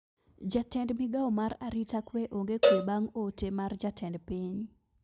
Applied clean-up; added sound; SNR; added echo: none; Cowbell; -1 dB; none.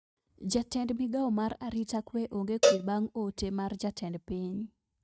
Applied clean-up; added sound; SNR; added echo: neural mask model RNNoise.